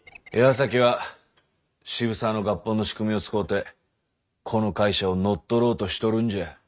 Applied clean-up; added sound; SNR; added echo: neural mask model RNNoise.